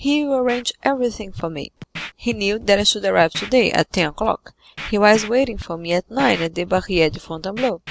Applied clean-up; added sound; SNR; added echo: none; Scratching (performance technique); 16 dB; none.